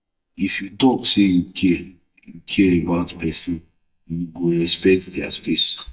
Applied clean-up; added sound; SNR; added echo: neural mask model DeepFilterNet 3.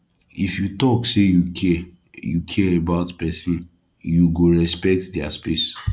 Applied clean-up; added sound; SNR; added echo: none; none; none; none.